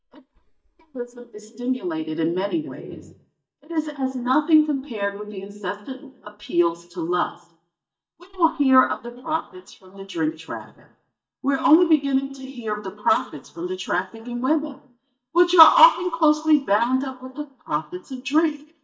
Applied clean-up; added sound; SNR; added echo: neural mask model DeepFilterNet 3.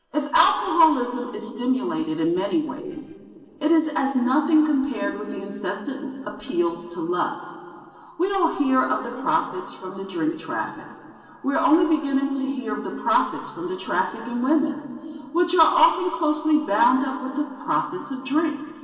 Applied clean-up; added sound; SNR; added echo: neural separator model SepFormer DNS4.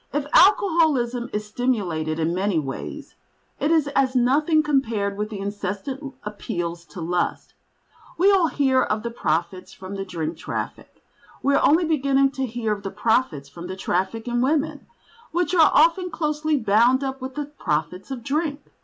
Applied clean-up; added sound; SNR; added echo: none; none; none; none.